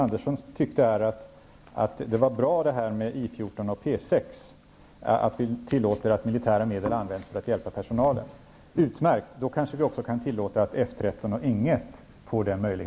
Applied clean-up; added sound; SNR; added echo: none; none; none; none.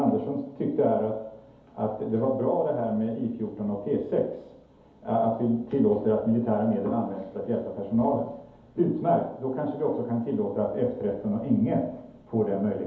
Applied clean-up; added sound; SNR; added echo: none; none; none; reverberation time 2.2 s.